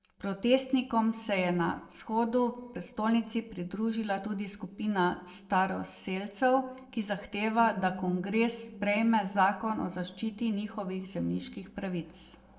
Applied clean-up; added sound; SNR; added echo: neural separator model SepFormer DNS4.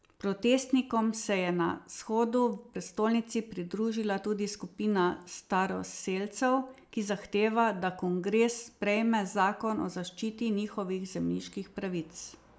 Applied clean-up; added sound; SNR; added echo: none; none; none; none.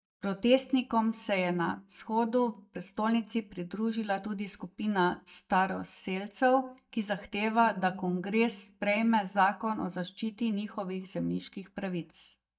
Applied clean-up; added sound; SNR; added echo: neural mask model DeepFilterNet 3.